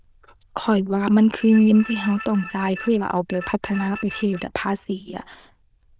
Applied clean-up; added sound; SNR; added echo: neural diffusion model UNIVERSE++.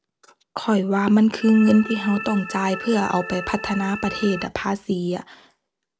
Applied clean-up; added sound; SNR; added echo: none; Organ; 11 dB; none.